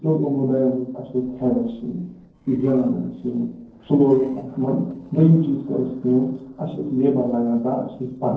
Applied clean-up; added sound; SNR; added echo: neural separator model SepFormer DNS4.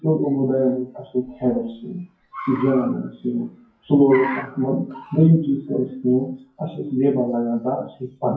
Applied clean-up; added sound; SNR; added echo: classical method WPE with log-MMSE.